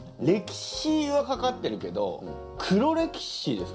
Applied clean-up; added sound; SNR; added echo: none; none; none; reverberation time 0.3 s.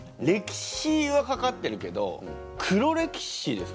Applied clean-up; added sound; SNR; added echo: none; none; none; none.